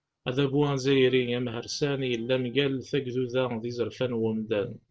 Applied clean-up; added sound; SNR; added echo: neural separator model SepFormer DNS4.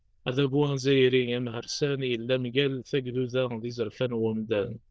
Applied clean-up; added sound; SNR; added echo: neural diffusion model UNIVERSE++.